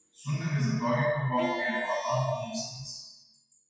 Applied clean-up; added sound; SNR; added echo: classical method WPE with log-MMSE.